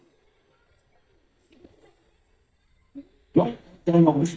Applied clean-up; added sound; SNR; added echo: neural mask model DeepFilterNet 3.